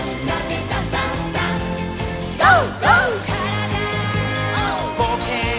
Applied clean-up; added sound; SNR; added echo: none; none; none; none.